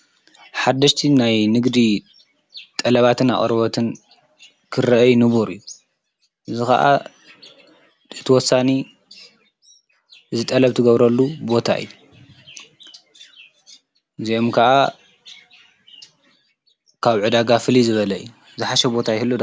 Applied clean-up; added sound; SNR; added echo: none; none; none; none.